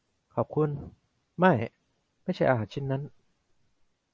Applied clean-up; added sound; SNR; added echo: none; none; none; none.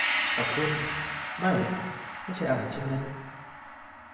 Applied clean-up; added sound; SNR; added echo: none; Gong; 1 dB; reverberation time 1.1 s.